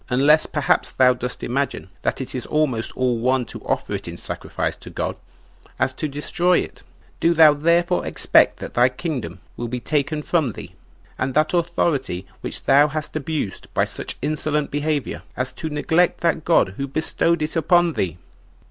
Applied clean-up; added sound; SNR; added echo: none; none; none; none.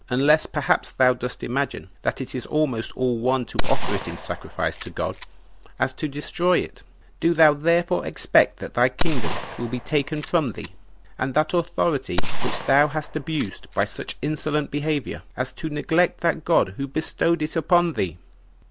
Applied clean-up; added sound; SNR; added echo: none; Gunshot, gunfire; -1 dB; none.